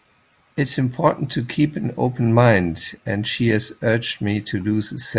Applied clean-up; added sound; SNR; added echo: none; none; none; none.